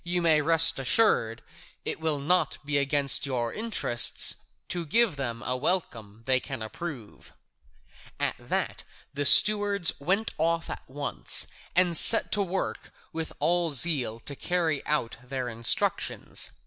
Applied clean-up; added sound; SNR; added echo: none; none; none; none.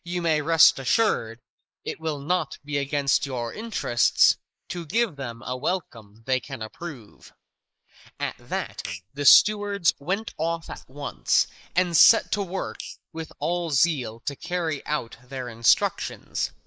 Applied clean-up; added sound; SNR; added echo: neural mask model Resemble Enhance denoiser.